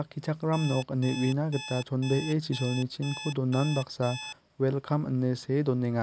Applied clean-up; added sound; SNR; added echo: none; Alarm; 13 dB; none.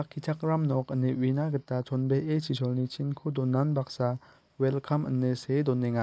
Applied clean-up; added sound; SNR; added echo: neural mask model Resemble Enhance denoiser.